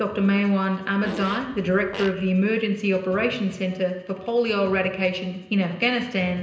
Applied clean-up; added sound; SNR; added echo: none; Fart; 13 dB; reverberation time 0.9 s.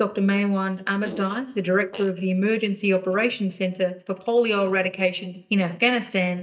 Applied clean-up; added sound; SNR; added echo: neural mask model DeepFilterNet 3.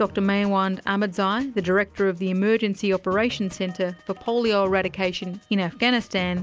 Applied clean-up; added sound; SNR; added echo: none; none; none; none.